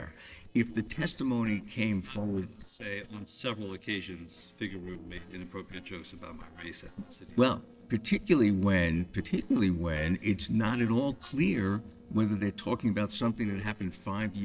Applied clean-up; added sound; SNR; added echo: neural separator model SepFormer DNS4.